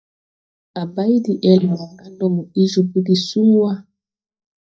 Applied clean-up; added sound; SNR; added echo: neural mask model DeepFilterNet 3.